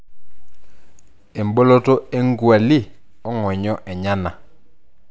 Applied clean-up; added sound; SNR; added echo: none; none; none; none.